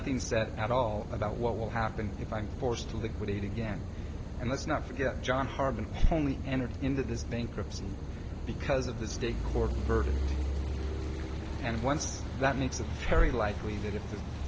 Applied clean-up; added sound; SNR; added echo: none; Car passing by / Idling / Accelerating, revving, vroom; 3 dB; none.